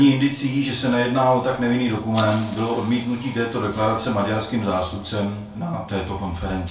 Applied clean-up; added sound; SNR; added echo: none; Fire; 18 dB; reverberation time 0.3 s.